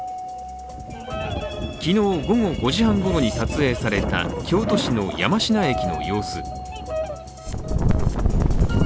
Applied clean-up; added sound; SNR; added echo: none; Bird vocalization, bird call, bird song + Keyboard (musical); 11 dB; none.